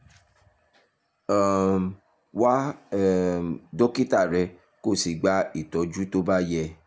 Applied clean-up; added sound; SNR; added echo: none; none; none; none.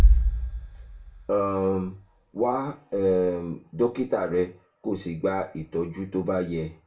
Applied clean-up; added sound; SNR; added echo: none; Bass drum; 1 dB; reverberation time 0.2 s.